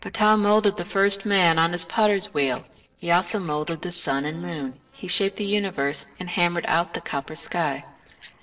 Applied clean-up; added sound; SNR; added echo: neural separator model SepFormer DNS4.